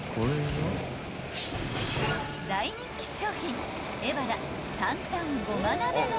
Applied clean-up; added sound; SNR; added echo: none; Waves, surf; 6 dB; none.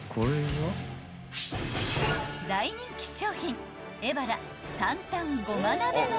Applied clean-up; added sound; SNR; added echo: none; none; none; none.